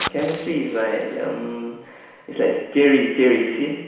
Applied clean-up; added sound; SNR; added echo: none; Fire; 17 dB; reverberation time 1.0 s.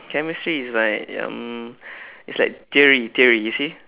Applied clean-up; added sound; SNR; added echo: none; none; none; none.